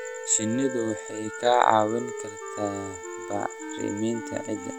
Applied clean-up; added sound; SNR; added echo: none; Wind instrument, woodwind instrument + Wind instrument, woodwind instrument; 9 dB; none.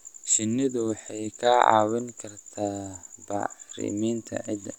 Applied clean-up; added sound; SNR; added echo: none; none; none; none.